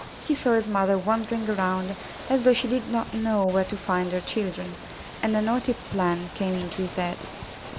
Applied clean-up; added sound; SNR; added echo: none; Ocean / Boat, Water vehicle; 14 dB; none.